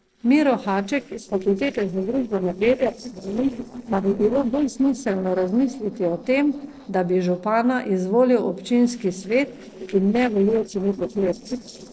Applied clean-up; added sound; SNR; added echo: neural separator model SepFormer DNS4.